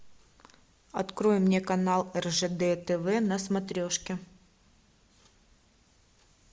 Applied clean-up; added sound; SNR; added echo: none; none; none; none.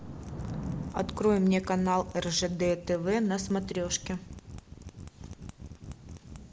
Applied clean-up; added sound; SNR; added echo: none; Thunder / Rain + Mechanisms; 10 dB; none.